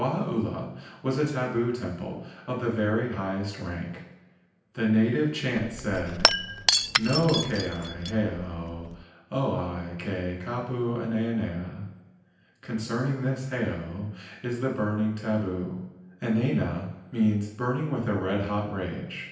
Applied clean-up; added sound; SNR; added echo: none; Shatter / Crushing; 0 dB; reverberation time 0.9 s.